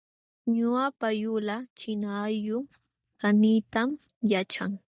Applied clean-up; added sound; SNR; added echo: neural mask model DeepFilterNet 3.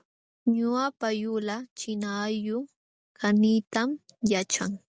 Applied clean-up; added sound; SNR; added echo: none; none; none; none.